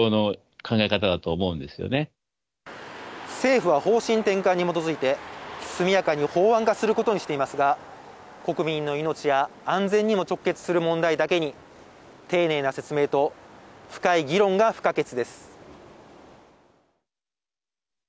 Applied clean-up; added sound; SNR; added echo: none; none; none; none.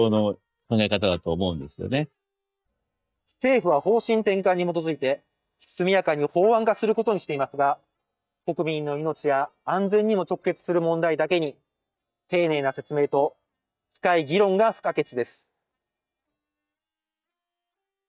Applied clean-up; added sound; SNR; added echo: neural mask model DeepFilterNet 3.